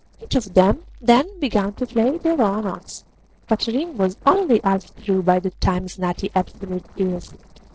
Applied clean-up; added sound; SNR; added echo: neural separator model SepFormer DNS4.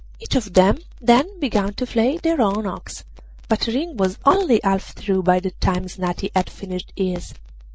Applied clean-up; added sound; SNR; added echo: none; none; none; none.